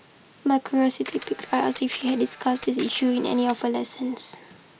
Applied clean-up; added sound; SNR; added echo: none; Camera; 17 dB; none.